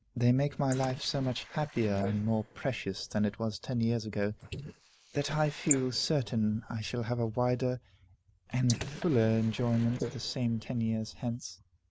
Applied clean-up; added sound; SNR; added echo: neural mask model Resemble Enhance denoiser.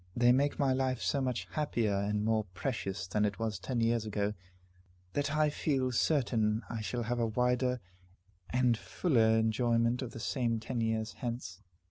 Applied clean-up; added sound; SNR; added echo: none; none; none; none.